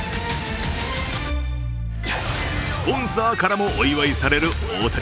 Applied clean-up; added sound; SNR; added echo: none; none; none; none.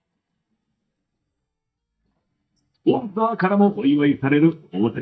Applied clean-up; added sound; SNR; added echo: neural mask model DeepFilterNet 3.